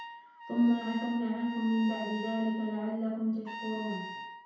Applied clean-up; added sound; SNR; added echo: none; Trumpet; 11 dB; reverberation time 0.8 s.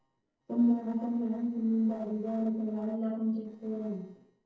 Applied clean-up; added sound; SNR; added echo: neural separator model SepFormer DNS4.